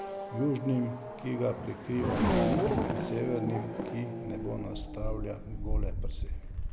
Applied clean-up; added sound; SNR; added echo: none; Race car, auto racing / Accelerating, revving, vroom; -2 dB; none.